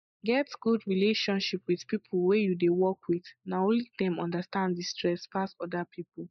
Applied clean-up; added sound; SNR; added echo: neural mask model Resemble Enhance denoiser.